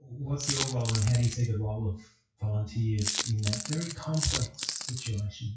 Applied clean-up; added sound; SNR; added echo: classical method WPE with log-MMSE.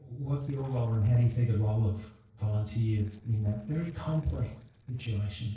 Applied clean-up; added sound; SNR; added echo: neural separator model SepFormer DNS4.